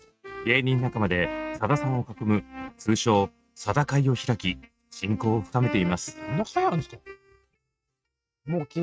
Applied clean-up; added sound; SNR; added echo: neural mask model RNNoise.